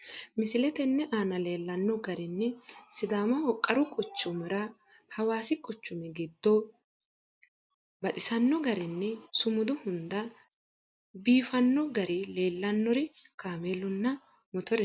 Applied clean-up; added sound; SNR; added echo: none; none; none; none.